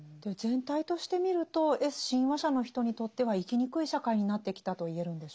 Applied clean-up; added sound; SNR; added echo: none; none; none; none.